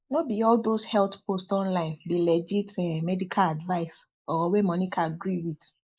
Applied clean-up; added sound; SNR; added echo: neural mask model Resemble Enhance denoiser.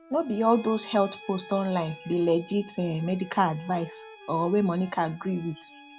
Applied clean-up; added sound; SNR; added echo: none; Wind instrument, woodwind instrument + Bowed string instrument; 19 dB; none.